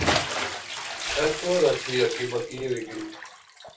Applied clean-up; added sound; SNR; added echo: none; Bathtub (filling or washing) / Splash, splatter; 3 dB; reverberation time 0.2 s.